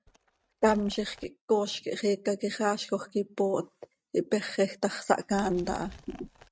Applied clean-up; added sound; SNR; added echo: neural mask model RNNoise.